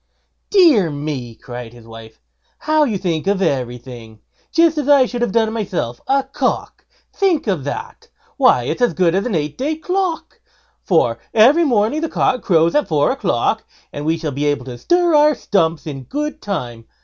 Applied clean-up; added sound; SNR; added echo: none; none; none; none.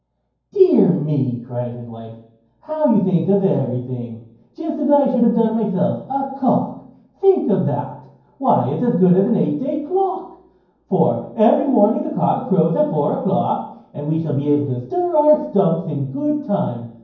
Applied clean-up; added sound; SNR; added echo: none; none; none; reverberation time 0.9 s.